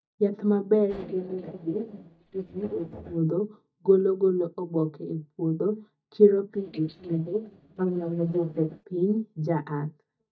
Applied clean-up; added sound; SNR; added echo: neural mask model DeepFilterNet 3.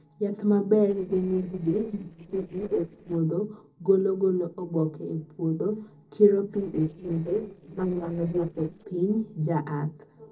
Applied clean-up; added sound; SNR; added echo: neural separator model SepFormer DNS4.